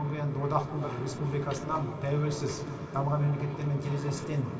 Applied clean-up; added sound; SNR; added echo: none; none; none; reverberation time 2.6 s.